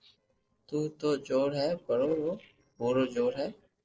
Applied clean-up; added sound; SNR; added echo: neural separator model SepFormer DNS4.